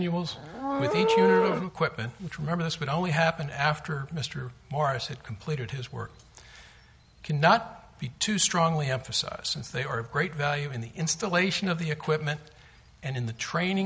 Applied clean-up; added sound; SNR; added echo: none; Livestock, farm animals, working animals; 6 dB; none.